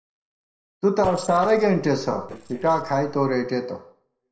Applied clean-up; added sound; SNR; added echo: neural separator model SepFormer DNS4.